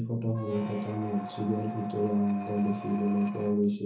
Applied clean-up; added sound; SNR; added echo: none; Squeak; 12 dB; reverberation time 0.8 s.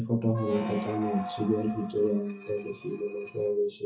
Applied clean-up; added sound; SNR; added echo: classical method WPE with log-MMSE.